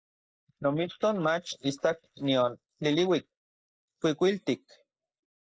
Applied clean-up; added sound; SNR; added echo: neural mask model Resemble Enhance denoiser.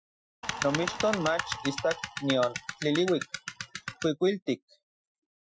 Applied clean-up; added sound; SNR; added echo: classical method Wiener filter.